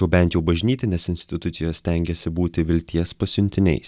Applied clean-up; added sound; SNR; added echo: none; none; none; none.